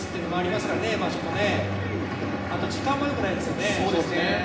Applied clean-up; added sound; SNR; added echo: none; Bowed string instrument; 12 dB; reverberation time 1.0 s.